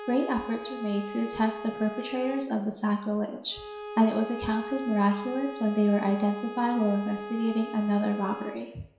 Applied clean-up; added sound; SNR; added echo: none; Bowed string instrument; 11 dB; reverberation time 0.7 s.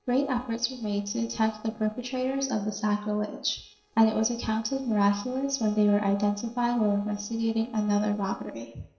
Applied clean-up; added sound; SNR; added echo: neural separator model SepFormer DNS4.